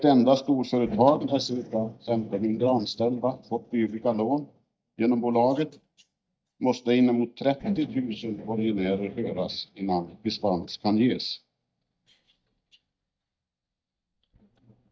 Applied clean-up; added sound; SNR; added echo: neural mask model DeepFilterNet 3.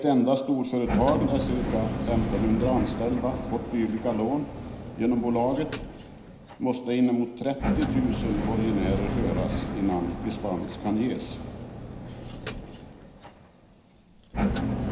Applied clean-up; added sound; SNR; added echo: none; Engine; 3 dB; reverberation time 0.9 s.